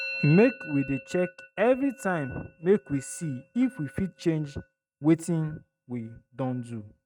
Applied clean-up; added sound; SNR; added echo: neural mask model RNNoise.